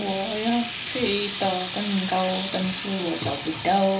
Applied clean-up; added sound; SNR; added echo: none; Sink (filling or washing) / Water tap, faucet; 3 dB; reverberation time 0.3 s.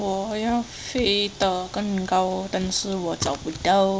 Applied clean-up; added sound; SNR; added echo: none; none; none; none.